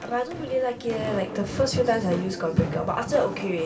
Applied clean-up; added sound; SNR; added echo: none; Walk, footsteps; 11 dB; reverberation time 2.5 s.